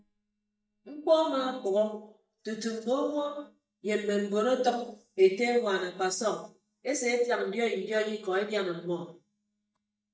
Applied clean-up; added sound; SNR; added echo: neural mask model DeepFilterNet 3.